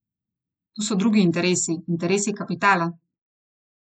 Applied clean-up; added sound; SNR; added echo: neural mask model Resemble Enhance denoiser.